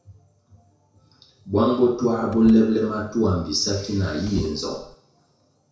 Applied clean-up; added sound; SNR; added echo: none; Car; 19 dB; reverberation time 0.6 s.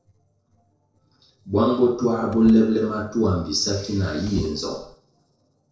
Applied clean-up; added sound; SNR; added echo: neural separator model SepFormer DNS4.